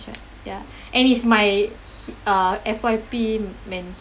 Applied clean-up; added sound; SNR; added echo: none; none; none; none.